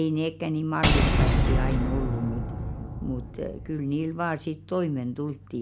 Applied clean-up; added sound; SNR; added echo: none; Shatter / Boom; -4 dB; none.